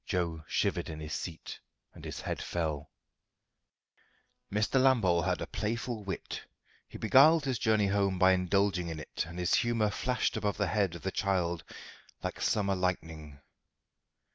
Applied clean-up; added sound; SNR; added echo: none; none; none; none.